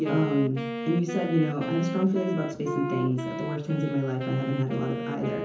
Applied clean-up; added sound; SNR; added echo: none; Wind instrument, woodwind instrument; 6 dB; reverberation time 0.6 s.